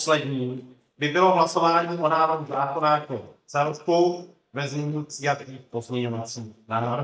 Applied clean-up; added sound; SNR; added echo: neural mask model DeepFilterNet 3.